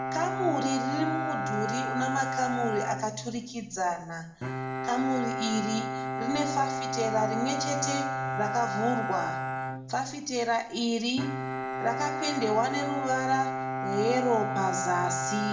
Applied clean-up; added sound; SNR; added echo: none; Bowed string instrument; 2 dB; reverberation time 0.6 s.